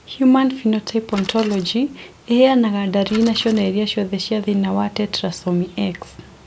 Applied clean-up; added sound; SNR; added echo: none; Bicycle; 18 dB; none.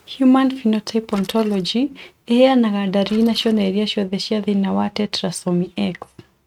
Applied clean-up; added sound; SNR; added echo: neural mask model RNNoise.